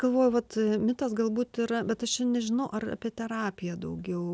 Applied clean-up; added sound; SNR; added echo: none; none; none; none.